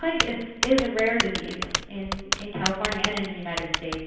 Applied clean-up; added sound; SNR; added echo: none; Typing; 2 dB; reverberation time 0.9 s.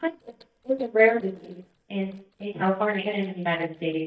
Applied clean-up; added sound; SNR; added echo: neural mask model DeepFilterNet 3.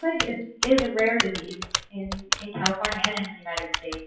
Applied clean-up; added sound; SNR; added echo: classical method WPE with log-MMSE.